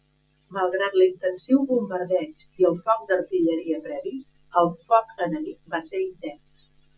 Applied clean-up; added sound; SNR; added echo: classical method Wiener filter.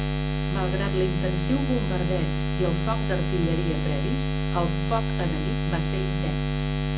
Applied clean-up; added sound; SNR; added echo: none; Buzz; -4 dB; none.